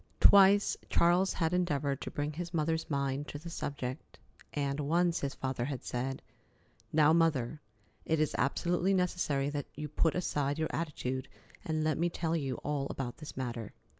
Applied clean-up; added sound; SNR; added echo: none; none; none; none.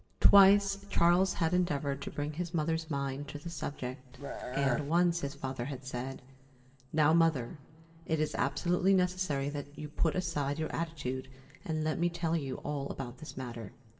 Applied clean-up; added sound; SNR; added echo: none; Burping, eructation; 5 dB; reverberation time 1.4 s.